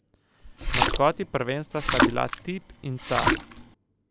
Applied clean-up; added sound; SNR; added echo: none; Splash, splatter; -3 dB; none.